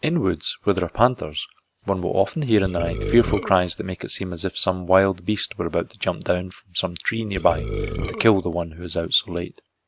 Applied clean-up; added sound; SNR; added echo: none; Burping, eructation; 5 dB; none.